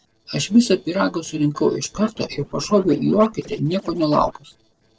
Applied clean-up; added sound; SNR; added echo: neural separator model SepFormer DNS4.